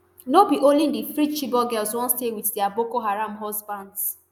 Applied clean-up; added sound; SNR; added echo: none; none; none; none.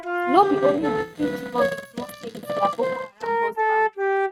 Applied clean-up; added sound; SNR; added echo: neural mask model RNNoise.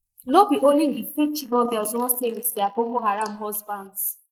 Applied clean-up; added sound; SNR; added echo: neural mask model Resemble Enhance denoiser.